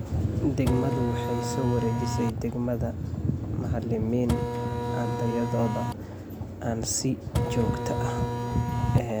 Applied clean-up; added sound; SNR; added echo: none; Printer; 1 dB; none.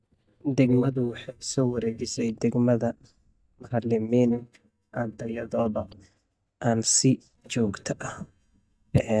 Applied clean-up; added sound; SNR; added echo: neural mask model DeepFilterNet 3.